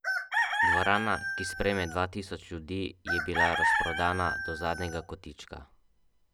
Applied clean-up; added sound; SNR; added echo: none; Chicken, rooster; -2 dB; none.